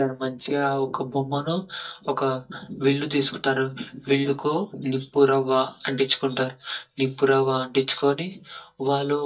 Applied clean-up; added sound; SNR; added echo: neural mask model DeepFilterNet 3.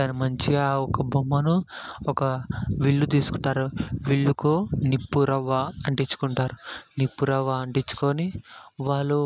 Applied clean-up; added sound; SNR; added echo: none; none; none; none.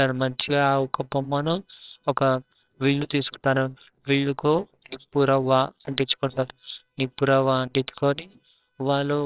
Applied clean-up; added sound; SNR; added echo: neural separator model SepFormer WHAMR!.